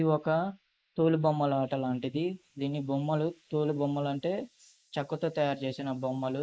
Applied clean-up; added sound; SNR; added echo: neural mask model Resemble Enhance denoiser.